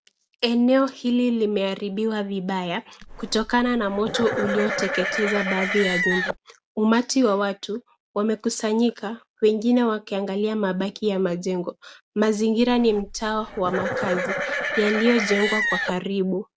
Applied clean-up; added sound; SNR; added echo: none; Livestock, farm animals, working animals; 4 dB; none.